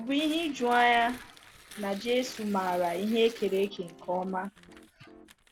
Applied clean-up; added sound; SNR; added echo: none; Piano + Tearing; 19 dB; none.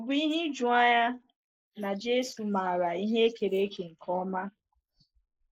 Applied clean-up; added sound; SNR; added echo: neural mask model Resemble Enhance denoiser.